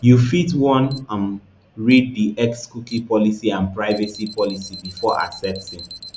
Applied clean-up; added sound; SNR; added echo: none; Alarm; 11 dB; none.